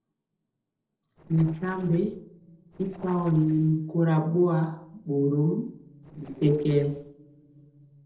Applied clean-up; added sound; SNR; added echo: neural separator model SepFormer DNS4.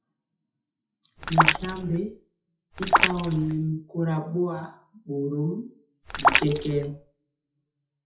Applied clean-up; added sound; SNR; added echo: classical method WPE with log-MMSE.